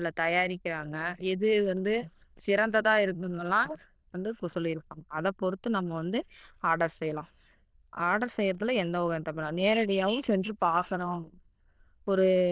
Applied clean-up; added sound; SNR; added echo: neural diffusion model UNIVERSE++.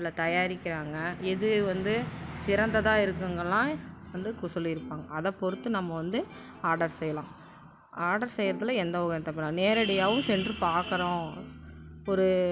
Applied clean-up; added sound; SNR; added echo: none; Plucked string instrument; 19 dB; none.